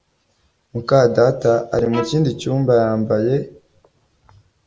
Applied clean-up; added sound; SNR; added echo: none; Bowed string instrument; 17 dB; none.